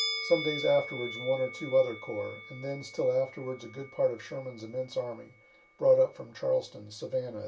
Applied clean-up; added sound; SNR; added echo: none; Musical instrument; 11 dB; reverberation time 0.2 s.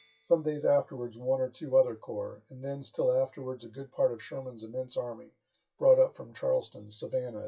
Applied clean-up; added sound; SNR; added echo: classical method WPE with log-MMSE.